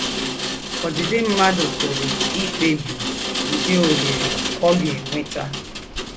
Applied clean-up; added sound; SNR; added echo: none; Rain; 2 dB; none.